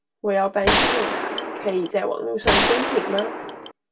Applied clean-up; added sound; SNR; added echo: none; Gunshot, gunfire; -3 dB; reverberation time 0.2 s.